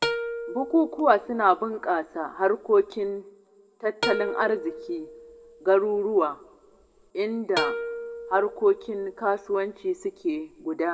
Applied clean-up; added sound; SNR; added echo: none; Plucked string instrument; 9 dB; reverberation time 0.8 s.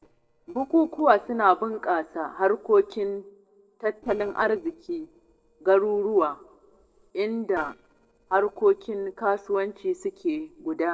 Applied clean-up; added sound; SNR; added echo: neural separator model SepFormer DNS4.